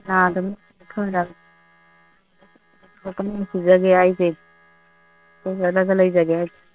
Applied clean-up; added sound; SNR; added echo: neural separator model SepFormer WHAM!.